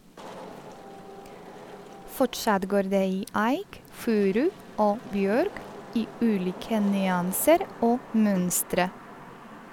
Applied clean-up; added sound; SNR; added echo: none; Wind / Rain; 16 dB; none.